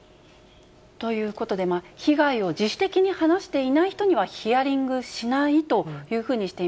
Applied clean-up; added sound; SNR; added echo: none; none; none; none.